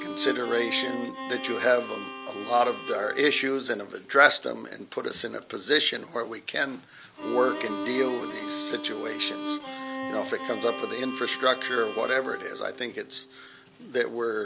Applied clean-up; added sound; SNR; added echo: none; Bowed string instrument; 9 dB; none.